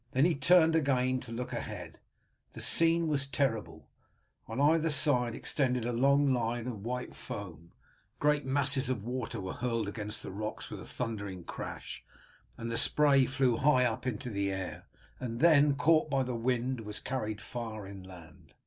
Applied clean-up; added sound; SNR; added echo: none; none; none; none.